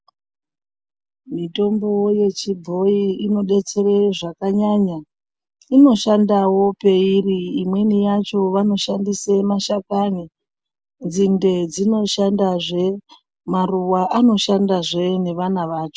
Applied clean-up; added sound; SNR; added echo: none; none; none; none.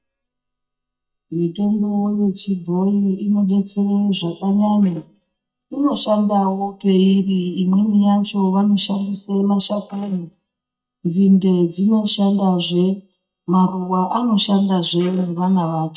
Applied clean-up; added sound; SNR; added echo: neural mask model DeepFilterNet 3.